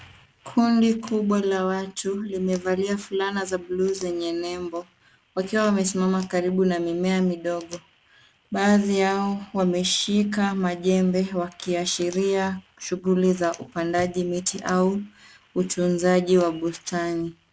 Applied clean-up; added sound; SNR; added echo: none; none; none; none.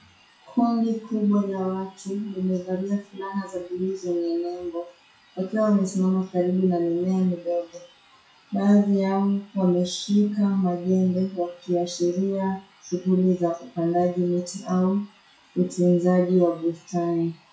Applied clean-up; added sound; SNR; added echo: classical method WPE with log-MMSE.